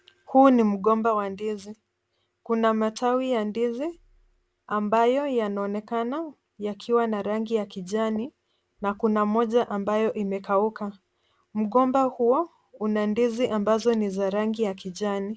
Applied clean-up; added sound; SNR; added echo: none; none; none; none.